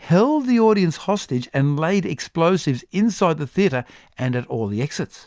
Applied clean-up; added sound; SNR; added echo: none; none; none; none.